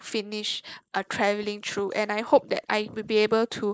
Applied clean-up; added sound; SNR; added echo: neural mask model Resemble Enhance denoiser.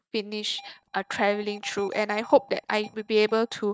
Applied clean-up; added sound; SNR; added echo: neural mask model DeepFilterNet 3.